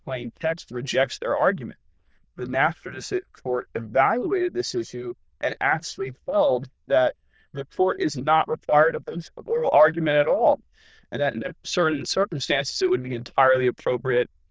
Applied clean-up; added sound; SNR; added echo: neural diffusion model UNIVERSE++.